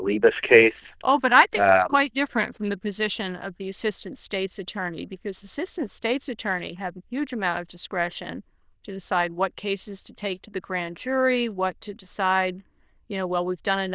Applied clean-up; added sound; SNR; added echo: neural diffusion model UNIVERSE++.